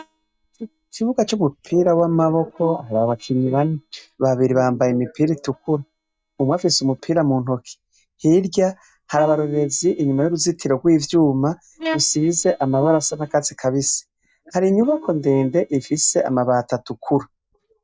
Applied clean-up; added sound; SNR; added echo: neural mask model DeepFilterNet 3.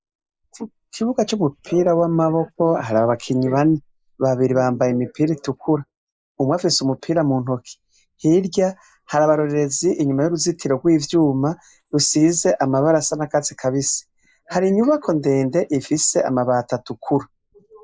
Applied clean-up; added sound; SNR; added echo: neural mask model Resemble Enhance denoiser.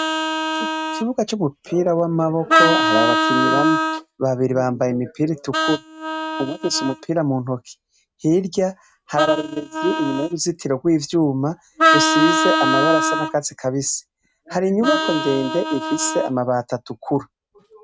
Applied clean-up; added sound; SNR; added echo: neural mask model RNNoise.